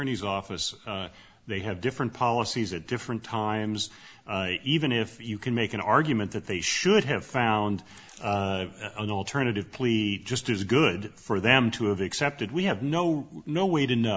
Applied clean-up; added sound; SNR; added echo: none; none; none; none.